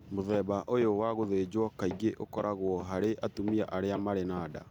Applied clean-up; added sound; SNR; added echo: none; Walk, footsteps; 16 dB; none.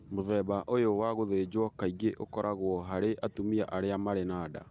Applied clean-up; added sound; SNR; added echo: none; none; none; none.